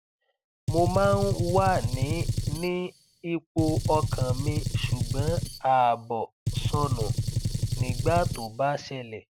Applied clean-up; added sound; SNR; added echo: none; Gunshot, gunfire; 0 dB; none.